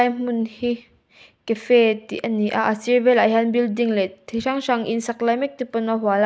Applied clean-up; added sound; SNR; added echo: none; none; none; none.